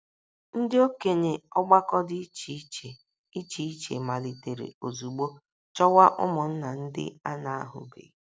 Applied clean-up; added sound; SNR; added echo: none; none; none; none.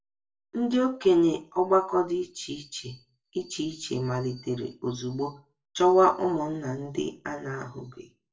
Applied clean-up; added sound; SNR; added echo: none; none; none; reverberation time 0.2 s.